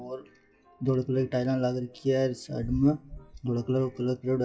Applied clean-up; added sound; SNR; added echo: classical method WPE with log-MMSE.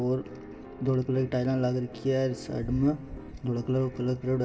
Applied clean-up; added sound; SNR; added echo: none; Piano; 19 dB; reverberation time 1.4 s.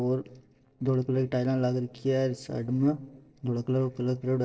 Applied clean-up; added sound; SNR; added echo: neural separator model SepFormer DNS4.